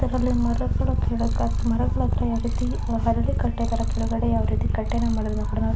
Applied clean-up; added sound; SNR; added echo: none; Purr; -4 dB; none.